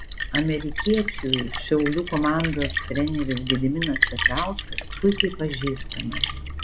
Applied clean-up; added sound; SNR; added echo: none; Splash, splatter; 2 dB; none.